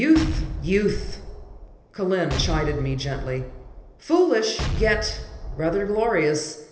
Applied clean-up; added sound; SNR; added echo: none; Explosion; 7 dB; reverberation time 0.8 s.